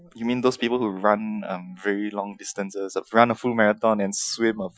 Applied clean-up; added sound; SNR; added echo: classical method Wiener filter.